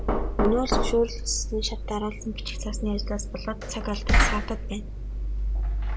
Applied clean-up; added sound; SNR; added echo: none; Knock; -4 dB; none.